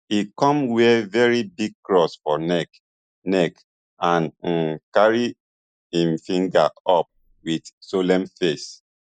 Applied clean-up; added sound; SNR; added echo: neural mask model Resemble Enhance denoiser.